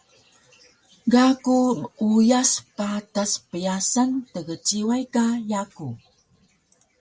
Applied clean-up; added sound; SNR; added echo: none; none; none; none.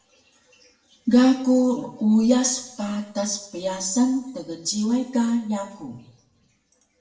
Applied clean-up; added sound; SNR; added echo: none; none; none; reverberation time 0.7 s.